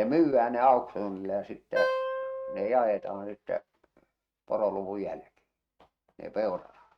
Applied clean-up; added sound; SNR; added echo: neural mask model RNNoise.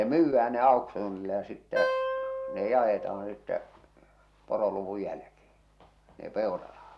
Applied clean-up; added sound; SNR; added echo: none; Wind instrument, woodwind instrument; 4 dB; none.